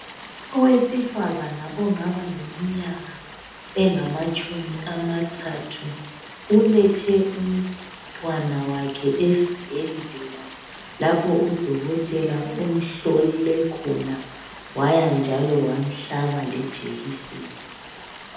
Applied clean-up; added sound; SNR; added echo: none; Stream; 17 dB; reverberation time 0.9 s.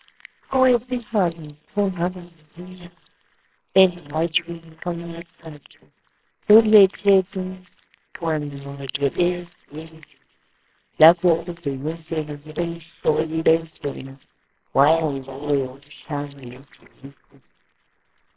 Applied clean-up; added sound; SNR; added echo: neural separator model SepFormer WHAMR!.